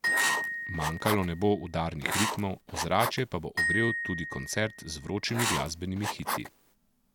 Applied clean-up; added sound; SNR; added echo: none; Glockenspiel + Writing; 1 dB; none.